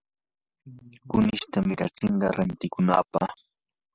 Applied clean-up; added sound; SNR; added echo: none; none; none; none.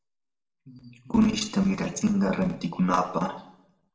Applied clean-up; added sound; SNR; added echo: none; none; none; reverberation time 0.7 s.